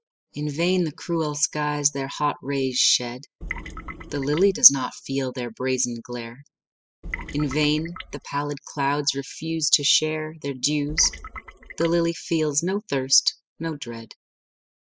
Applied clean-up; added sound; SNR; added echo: classical method spectral subtraction.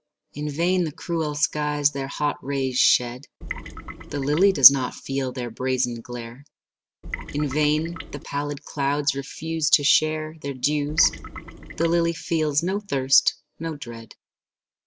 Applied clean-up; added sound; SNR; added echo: none; Trickle, dribble / Water tap, faucet; 10 dB; none.